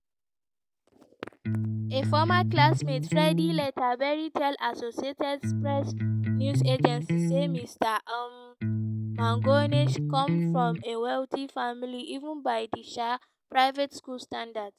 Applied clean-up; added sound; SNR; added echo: none; Electric guitar; -3 dB; none.